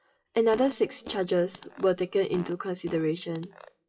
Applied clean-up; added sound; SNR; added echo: classical method WPE with log-MMSE.